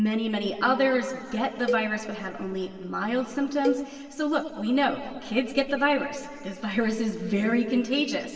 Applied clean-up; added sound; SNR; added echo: none; Cowbell; 9 dB; reverberation time 2.4 s.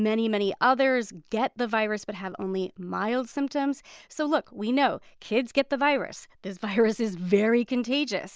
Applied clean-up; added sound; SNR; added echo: none; none; none; none.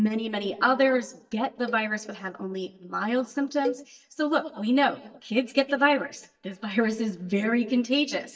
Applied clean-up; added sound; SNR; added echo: neural mask model DeepFilterNet 3.